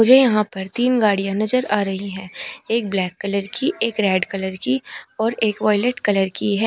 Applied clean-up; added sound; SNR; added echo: none; none; none; none.